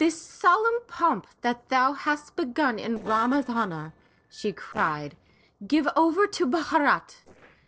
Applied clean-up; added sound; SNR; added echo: neural separator model SepFormer DNS4.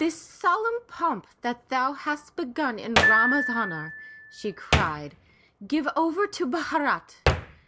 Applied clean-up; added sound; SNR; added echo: none; Piano + Hands; 2 dB; none.